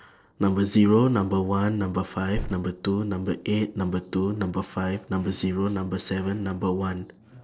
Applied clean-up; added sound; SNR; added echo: neural separator model SepFormer DNS4.